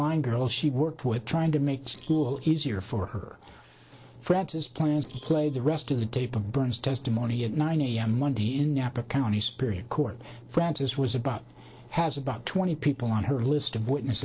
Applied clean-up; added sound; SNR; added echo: neural separator model SepFormer DNS4.